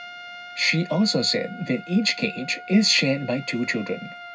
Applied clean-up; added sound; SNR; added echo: none; Trumpet; 16 dB; reverberation time 0.4 s.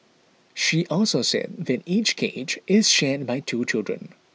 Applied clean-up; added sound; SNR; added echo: none; none; none; none.